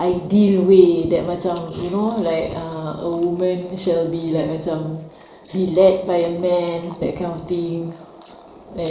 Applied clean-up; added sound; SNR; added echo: neural mask model Resemble Enhance denoiser.